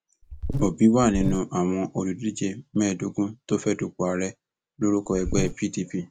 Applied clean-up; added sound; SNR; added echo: none; Buzz; 3 dB; none.